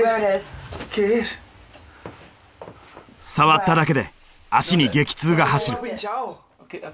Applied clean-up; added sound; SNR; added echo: none; none; none; none.